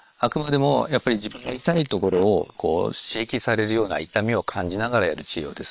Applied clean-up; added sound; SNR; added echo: neural separator model SepFormer WHAM!.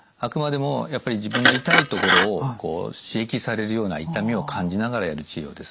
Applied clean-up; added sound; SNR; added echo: none; Glass; -2 dB; none.